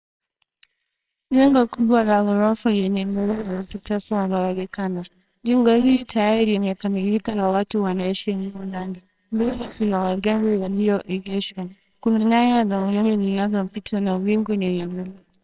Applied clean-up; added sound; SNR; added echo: neural separator model SepFormer WHAMR!.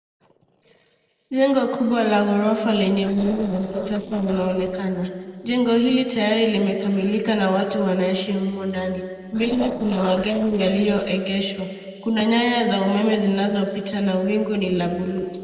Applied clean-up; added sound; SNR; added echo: neural separator model SepFormer DNS4.